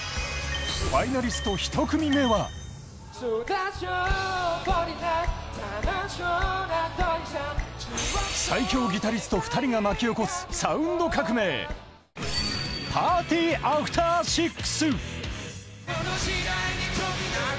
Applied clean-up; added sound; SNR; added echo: none; none; none; none.